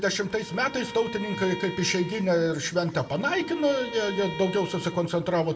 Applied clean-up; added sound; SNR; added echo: none; Bowed string instrument; 14 dB; reverberation time 1.5 s.